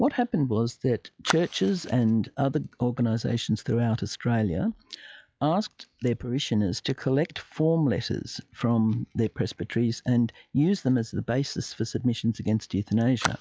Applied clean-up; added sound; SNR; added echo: classical method log-MMSE.